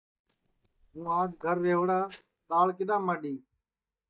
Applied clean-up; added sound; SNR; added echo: neural mask model DeepFilterNet 3.